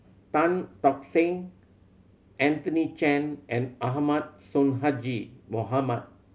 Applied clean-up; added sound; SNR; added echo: none; none; none; none.